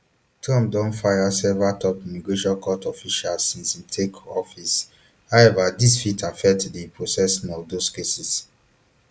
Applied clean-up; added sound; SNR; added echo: none; none; none; none.